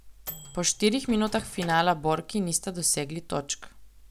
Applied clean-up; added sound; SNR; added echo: none; Microwave oven; 17 dB; none.